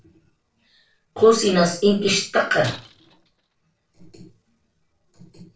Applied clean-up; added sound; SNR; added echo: neural separator model SepFormer DNS4.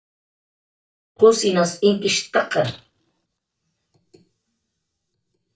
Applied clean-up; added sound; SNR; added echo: neural mask model DeepFilterNet 3.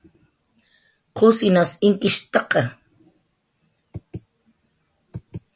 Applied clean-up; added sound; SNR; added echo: none; none; none; none.